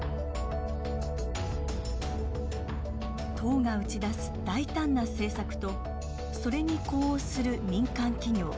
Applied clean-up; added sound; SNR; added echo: none; none; none; none.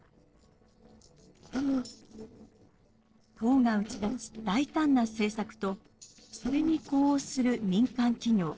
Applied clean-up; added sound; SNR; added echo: neural separator model SepFormer DNS4.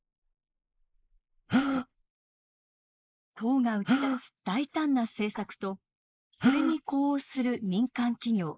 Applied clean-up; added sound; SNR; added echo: neural mask model Resemble Enhance denoiser.